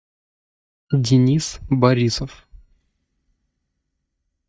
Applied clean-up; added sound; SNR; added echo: neural mask model DeepFilterNet 3.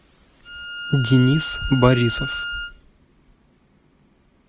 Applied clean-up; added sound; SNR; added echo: none; Bowed string instrument; 8 dB; none.